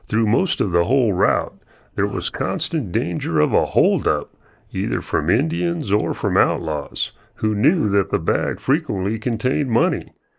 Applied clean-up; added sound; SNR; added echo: neural mask model Resemble Enhance denoiser.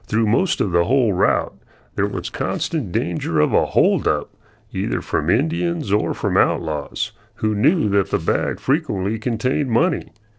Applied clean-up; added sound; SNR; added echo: neural separator model SepFormer DNS4.